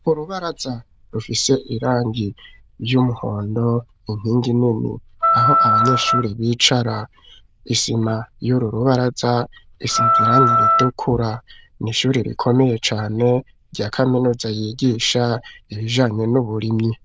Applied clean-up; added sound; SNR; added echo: neural diffusion model UNIVERSE++.